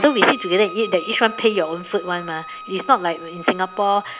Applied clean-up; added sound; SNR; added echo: none; Bowed string instrument; 15 dB; none.